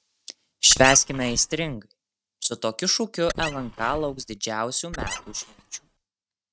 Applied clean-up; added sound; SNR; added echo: neural mask model RNNoise.